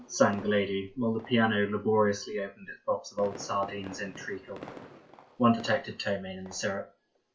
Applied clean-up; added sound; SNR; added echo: none; Fireworks; 19 dB; reverberation time 0.1 s.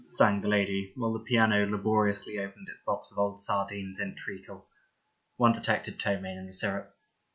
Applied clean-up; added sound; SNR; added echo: none; none; none; none.